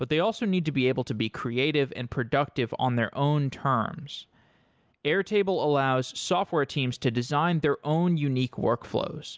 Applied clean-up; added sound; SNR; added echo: none; none; none; none.